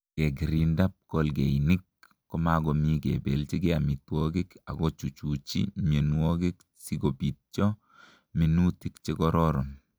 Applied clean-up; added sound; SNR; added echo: none; none; none; none.